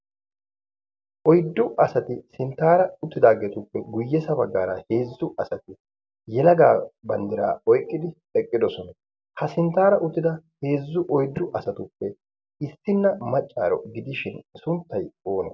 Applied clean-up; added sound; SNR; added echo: none; none; none; none.